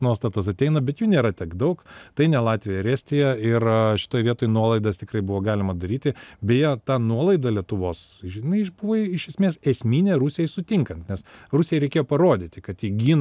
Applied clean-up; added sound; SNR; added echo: none; none; none; none.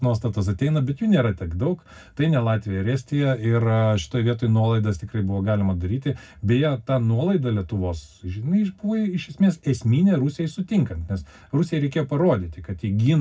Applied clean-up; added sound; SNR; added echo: none; none; none; reverberation time 0.4 s.